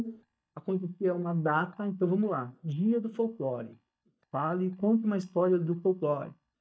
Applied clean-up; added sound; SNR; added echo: neural mask model DeepFilterNet 3.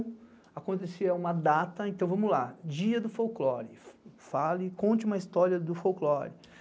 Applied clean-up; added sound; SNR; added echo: none; none; none; none.